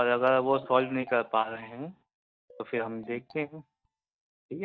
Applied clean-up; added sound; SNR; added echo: neural mask model DeepFilterNet 3.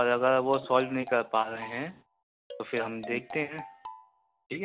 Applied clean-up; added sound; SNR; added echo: none; Marimba, xylophone; 15 dB; none.